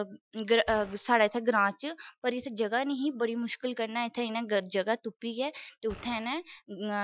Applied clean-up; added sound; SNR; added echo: classical method Wiener filter.